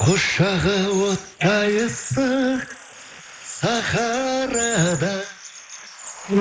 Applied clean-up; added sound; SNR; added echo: neural mask model Resemble Enhance denoiser.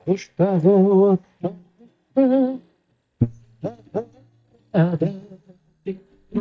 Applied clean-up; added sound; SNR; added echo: neural mask model DeepFilterNet 3.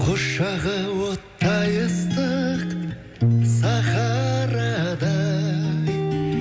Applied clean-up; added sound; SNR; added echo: none; none; none; none.